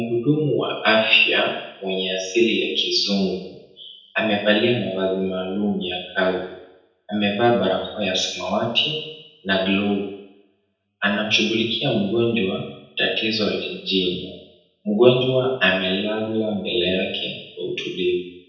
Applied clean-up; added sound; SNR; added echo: none; none; none; reverberation time 0.8 s.